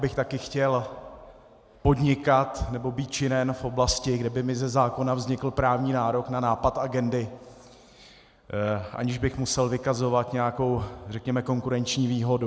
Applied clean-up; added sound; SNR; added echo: none; none; none; none.